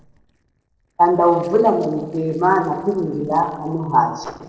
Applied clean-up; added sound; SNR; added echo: neural separator model SepFormer DNS4.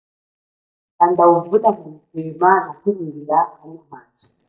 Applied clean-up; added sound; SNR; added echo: neural mask model DeepFilterNet 3.